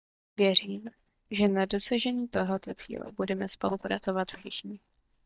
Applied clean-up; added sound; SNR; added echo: neural mask model DeepFilterNet 3.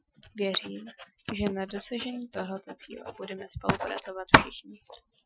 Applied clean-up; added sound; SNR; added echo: classical method Wiener filter.